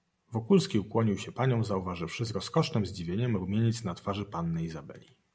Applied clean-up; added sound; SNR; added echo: none; none; none; none.